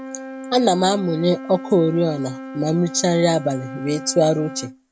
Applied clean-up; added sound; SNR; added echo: none; Wind instrument, woodwind instrument; 13 dB; none.